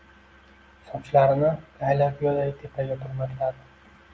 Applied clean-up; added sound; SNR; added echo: none; none; none; none.